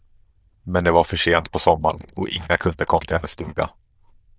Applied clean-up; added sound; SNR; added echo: neural diffusion model UNIVERSE++.